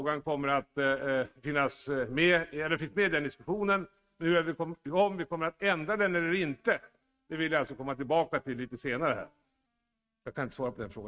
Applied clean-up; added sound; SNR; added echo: neural mask model RNNoise.